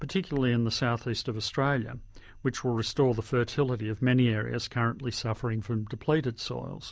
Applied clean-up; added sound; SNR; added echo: none; none; none; none.